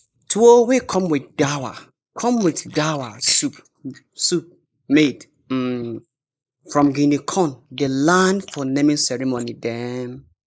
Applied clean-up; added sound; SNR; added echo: neural mask model Resemble Enhance denoiser.